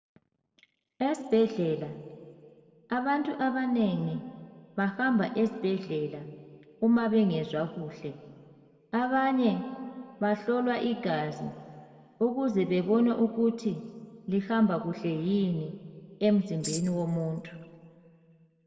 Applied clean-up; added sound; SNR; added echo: none; Tambourine; 15 dB; reverberation time 1.6 s.